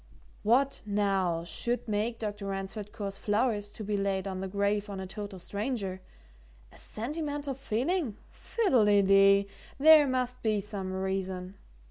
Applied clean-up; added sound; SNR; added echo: none; none; none; none.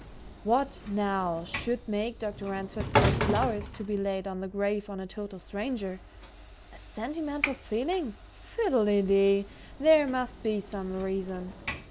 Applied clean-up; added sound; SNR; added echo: none; Sliding door / Train; 6 dB; none.